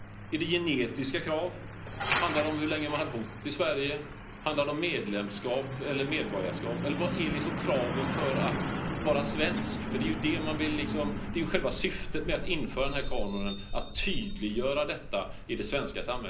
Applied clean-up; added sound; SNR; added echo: none; Truck; 3 dB; reverberation time 0.5 s.